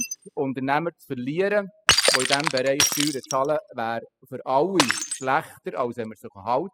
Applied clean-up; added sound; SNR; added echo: classical method spectral subtraction.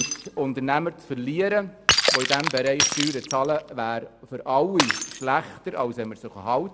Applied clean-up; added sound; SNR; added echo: none; Shatter; 2 dB; none.